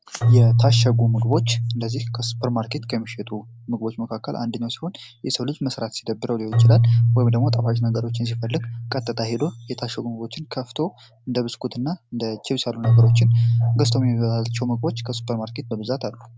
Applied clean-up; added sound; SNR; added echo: none; Keyboard (musical); -5 dB; none.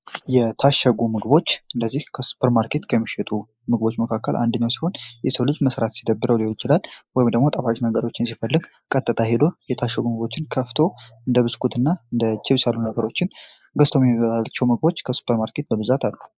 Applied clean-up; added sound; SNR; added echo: neural mask model Resemble Enhance denoiser.